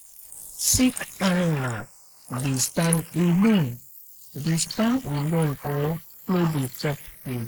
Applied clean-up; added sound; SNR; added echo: neural mask model Resemble Enhance denoiser.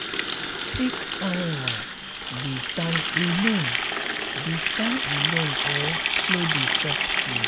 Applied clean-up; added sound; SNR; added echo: none; Water tap, faucet; -4 dB; none.